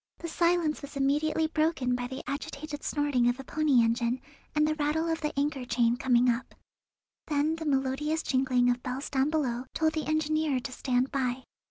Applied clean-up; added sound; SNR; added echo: none; none; none; none.